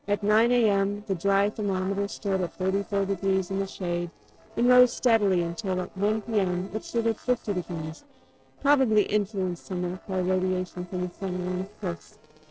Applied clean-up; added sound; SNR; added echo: neural separator model SepFormer DNS4.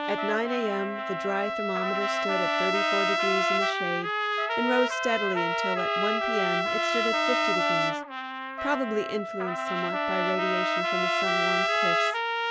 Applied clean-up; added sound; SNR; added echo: none; Trumpet + Trumpet; -5 dB; none.